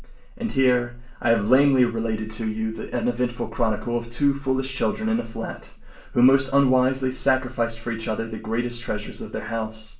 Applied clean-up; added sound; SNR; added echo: none; none; none; reverberation time 0.3 s.